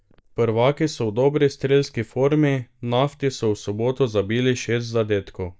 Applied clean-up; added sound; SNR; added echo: neural mask model DeepFilterNet 3.